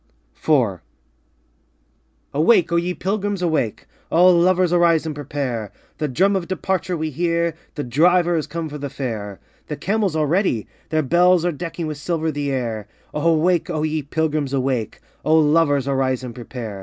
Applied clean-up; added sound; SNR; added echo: none; none; none; none.